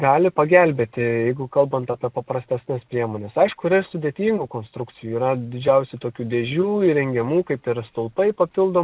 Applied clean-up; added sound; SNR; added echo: none; none; none; none.